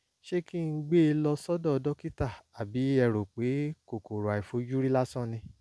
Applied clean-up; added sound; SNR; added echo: none; none; none; none.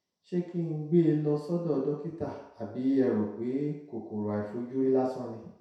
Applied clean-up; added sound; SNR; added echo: none; none; none; reverberation time 0.7 s.